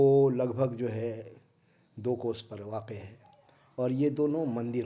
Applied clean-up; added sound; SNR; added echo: none; none; none; none.